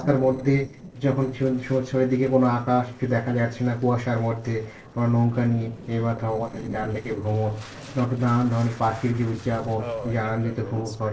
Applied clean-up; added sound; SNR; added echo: neural separator model SepFormer DNS4.